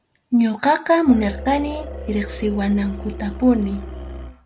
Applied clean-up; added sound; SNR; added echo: none; Musical instrument; 11 dB; none.